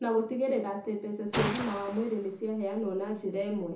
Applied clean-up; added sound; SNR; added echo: none; Gunshot, gunfire; 7 dB; reverberation time 0.6 s.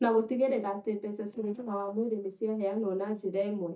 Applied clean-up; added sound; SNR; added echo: neural mask model DeepFilterNet 3.